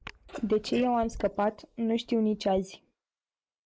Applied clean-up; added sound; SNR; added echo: neural mask model Resemble Enhance denoiser.